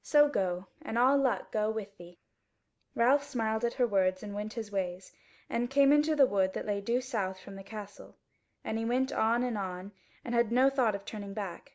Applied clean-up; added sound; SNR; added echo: none; none; none; none.